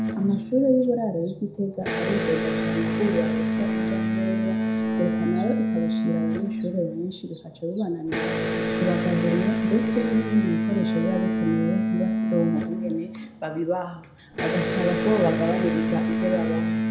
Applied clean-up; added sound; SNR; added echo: none; Electric guitar; -1 dB; reverberation time 0.5 s.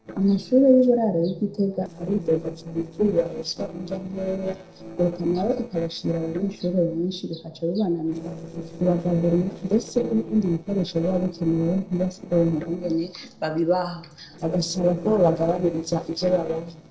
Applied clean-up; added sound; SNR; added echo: neural separator model SepFormer DNS4.